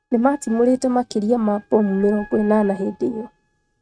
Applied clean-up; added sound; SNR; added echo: neural mask model RNNoise.